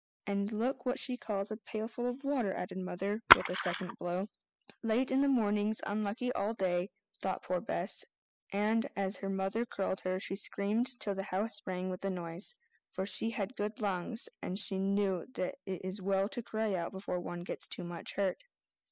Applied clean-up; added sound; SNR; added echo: classical method spectral subtraction.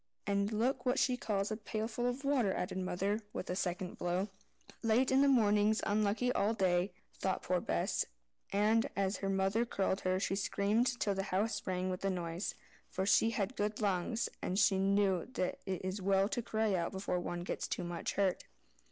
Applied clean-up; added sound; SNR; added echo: none; none; none; none.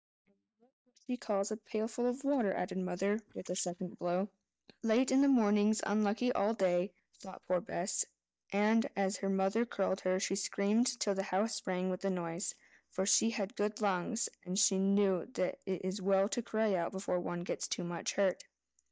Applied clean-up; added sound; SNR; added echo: neural mask model DeepFilterNet 3.